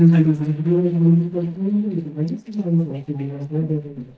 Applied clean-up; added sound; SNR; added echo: neural mask model DeepFilterNet 3.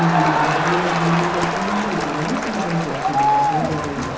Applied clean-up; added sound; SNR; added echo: none; Crowd; -3 dB; reverberation time 0.6 s.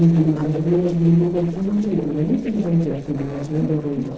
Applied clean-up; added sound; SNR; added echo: neural separator model SepFormer DNS4.